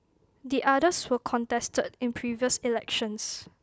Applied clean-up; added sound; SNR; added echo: none; none; none; none.